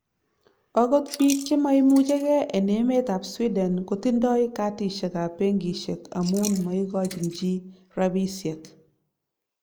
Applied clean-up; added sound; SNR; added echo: neural mask model Resemble Enhance denoiser.